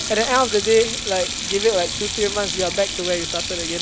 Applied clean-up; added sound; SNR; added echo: none; Sink (filling or washing); 4 dB; none.